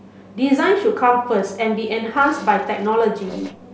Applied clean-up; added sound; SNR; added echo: none; Fart; 17 dB; none.